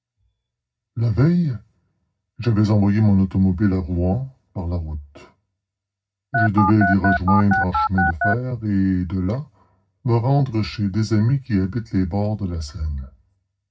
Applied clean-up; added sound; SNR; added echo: none; Telephone; 0 dB; reverberation time 0.4 s.